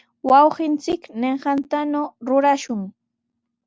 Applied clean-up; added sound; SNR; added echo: none; none; none; none.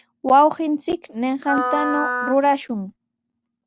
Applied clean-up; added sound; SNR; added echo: none; Wind instrument, woodwind instrument; 5 dB; none.